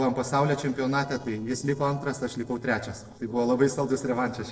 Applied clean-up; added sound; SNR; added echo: neural separator model SepFormer DNS4.